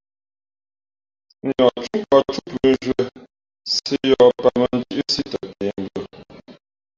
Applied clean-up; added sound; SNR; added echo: none; none; none; none.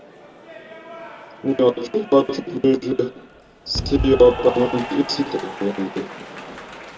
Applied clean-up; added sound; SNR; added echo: none; Applause / Cheering; 11 dB; reverberation time 0.2 s.